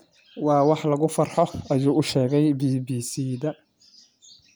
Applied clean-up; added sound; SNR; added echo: none; none; none; none.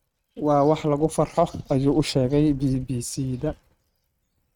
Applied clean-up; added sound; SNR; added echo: neural mask model RNNoise.